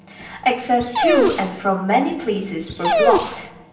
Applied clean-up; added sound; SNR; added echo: none; Dog; 1 dB; reverberation time 0.7 s.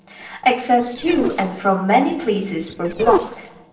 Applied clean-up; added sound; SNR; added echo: neural separator model SepFormer DNS4.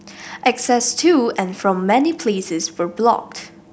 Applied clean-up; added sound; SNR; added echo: none; none; none; none.